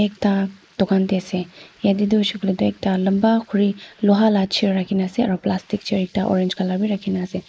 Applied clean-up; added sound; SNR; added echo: neural mask model Resemble Enhance denoiser.